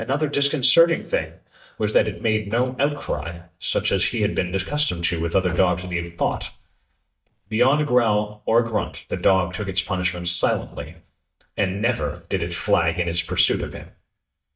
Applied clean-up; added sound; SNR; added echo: neural mask model DeepFilterNet 3.